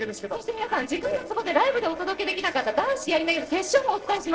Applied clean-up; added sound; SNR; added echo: neural separator model SepFormer DNS4.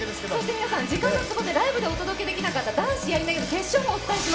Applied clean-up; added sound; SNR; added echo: none; Fart; 15 dB; reverberation time 0.6 s.